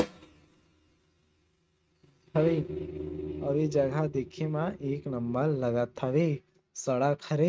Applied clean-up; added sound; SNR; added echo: neural mask model RNNoise.